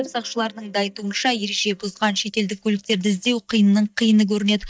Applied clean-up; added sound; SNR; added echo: neural mask model DeepFilterNet 3.